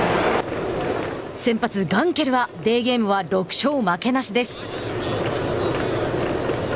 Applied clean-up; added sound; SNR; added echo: none; none; none; none.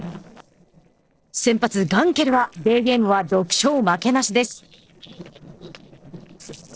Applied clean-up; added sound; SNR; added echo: neural separator model SepFormer DNS4.